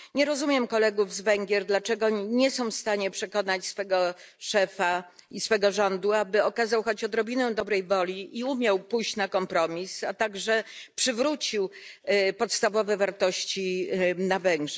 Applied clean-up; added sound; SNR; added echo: none; none; none; none.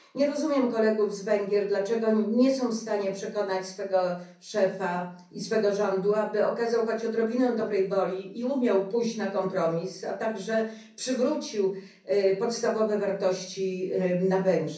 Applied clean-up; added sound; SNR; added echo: none; none; none; reverberation time 0.6 s.